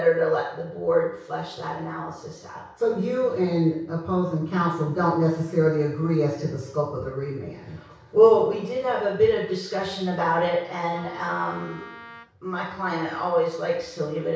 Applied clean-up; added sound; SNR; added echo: none; Wind instrument, woodwind instrument; 20 dB; reverberation time 0.6 s.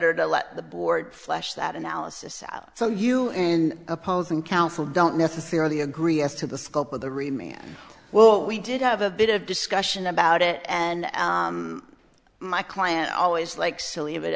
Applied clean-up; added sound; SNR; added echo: none; none; none; none.